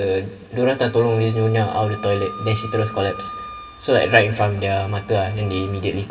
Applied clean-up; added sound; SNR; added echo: none; Wind instrument, woodwind instrument; 17 dB; reverberation time 1.1 s.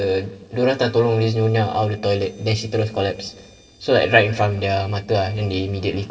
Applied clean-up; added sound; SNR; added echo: neural separator model SepFormer DNS4.